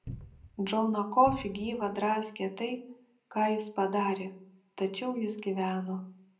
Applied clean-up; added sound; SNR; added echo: none; Cupboard open or close; 13 dB; reverberation time 0.5 s.